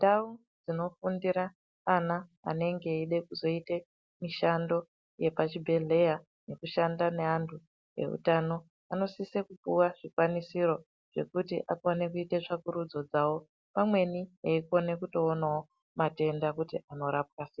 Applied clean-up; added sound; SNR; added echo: none; none; none; none.